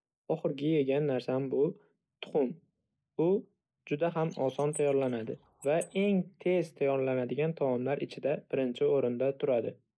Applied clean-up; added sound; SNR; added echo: neural mask model Resemble Enhance denoiser.